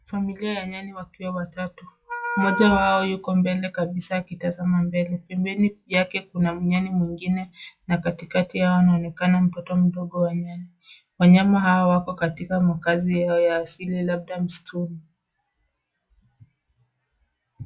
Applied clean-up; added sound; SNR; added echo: classical method log-MMSE.